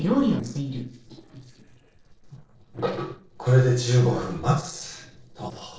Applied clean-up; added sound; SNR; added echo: neural separator model SepFormer DNS4.